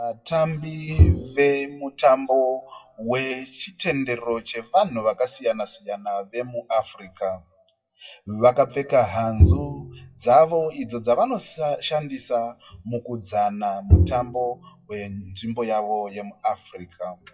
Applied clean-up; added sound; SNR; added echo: classical method WPE with log-MMSE.